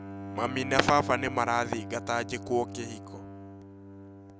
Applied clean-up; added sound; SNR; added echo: none; Bowed string instrument; 9 dB; none.